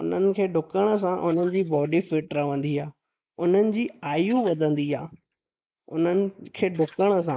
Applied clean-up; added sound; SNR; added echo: neural mask model Resemble Enhance denoiser.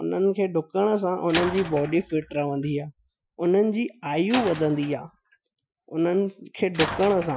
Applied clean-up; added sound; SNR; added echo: classical method Wiener filter.